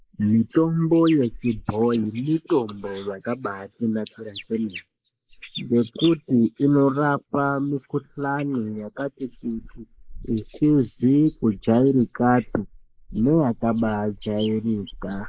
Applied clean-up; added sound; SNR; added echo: neural mask model Resemble Enhance denoiser.